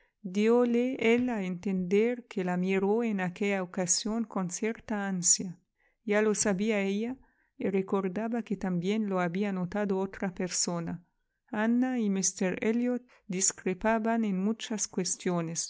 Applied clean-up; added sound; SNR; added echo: none; none; none; none.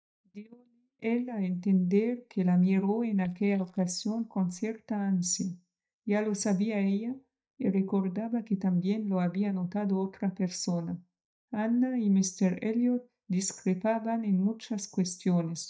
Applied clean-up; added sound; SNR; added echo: neural mask model DeepFilterNet 3.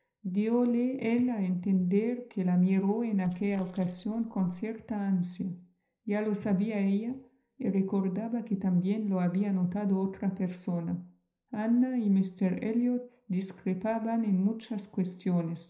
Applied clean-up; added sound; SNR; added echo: neural separator model SepFormer DNS4.